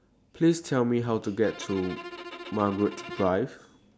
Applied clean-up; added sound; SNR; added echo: none; Bowed string instrument; 14 dB; none.